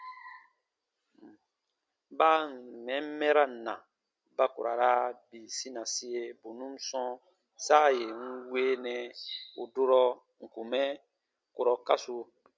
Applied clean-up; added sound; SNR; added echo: none; none; none; none.